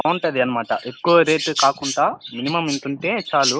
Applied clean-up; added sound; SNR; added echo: neural mask model Resemble Enhance denoiser.